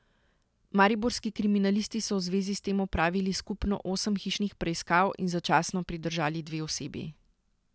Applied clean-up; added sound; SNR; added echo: none; none; none; none.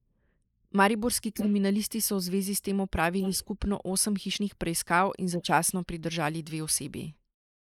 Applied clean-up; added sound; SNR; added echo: neural mask model Resemble Enhance denoiser.